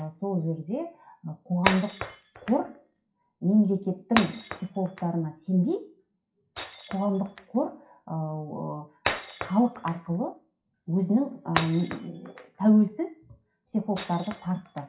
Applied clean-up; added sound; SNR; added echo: classical method WPE with log-MMSE.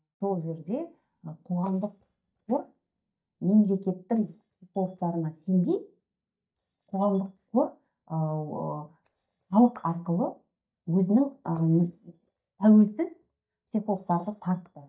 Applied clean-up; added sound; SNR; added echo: neural mask model DeepFilterNet 3.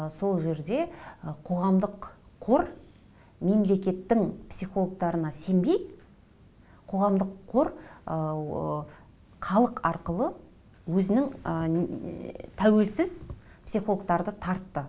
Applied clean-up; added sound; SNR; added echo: none; none; none; none.